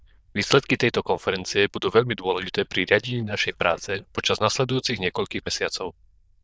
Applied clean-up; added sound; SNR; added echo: neural diffusion model UNIVERSE++.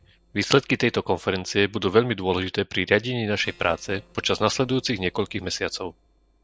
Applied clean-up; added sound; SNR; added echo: neural separator model SepFormer DNS4.